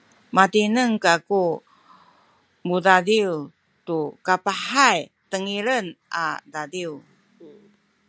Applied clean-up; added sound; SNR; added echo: none; none; none; none.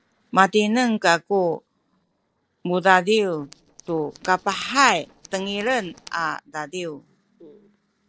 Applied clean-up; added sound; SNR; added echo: neural separator model SepFormer DNS4.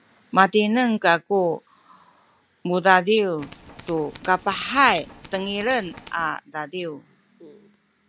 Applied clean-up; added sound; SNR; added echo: none; Tools; 17 dB; none.